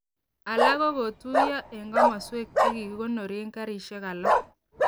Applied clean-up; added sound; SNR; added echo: none; Bark; -4 dB; none.